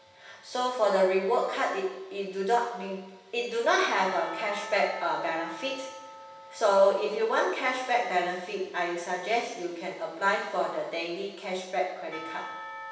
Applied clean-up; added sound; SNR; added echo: none; Church bell / Percussion; 18 dB; reverberation time 0.9 s.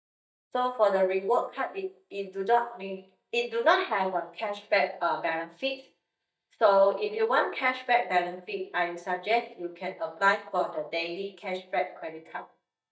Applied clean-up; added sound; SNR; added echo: neural mask model DeepFilterNet 3.